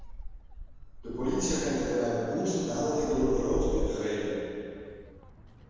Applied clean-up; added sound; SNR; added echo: none; Gull, seagull; 8 dB; reverberation time 2.1 s.